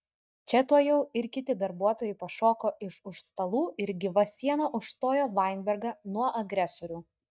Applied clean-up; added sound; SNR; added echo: neural mask model DeepFilterNet 3.